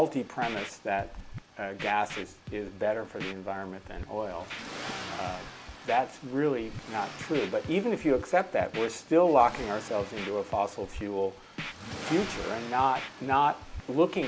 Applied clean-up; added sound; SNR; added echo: none; Scratching (performance technique) + Accelerating, revving, vroom; 12 dB; none.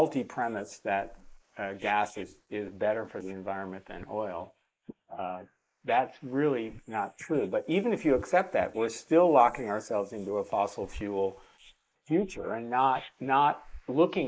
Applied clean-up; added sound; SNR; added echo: neural mask model Resemble Enhance denoiser.